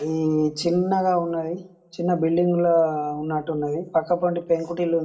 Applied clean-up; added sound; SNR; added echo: none; none; none; reverberation time 0.7 s.